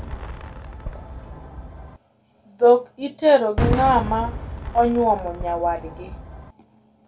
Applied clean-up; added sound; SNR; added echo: none; Fireworks; 8 dB; reverberation time 0.2 s.